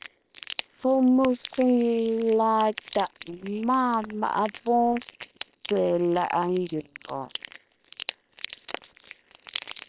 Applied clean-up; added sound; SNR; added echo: neural separator model SepFormer WHAM!.